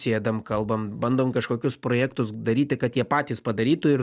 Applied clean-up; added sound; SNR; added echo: none; none; none; none.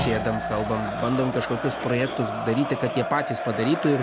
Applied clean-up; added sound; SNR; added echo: none; Crowd + Thump, thud; 4 dB; none.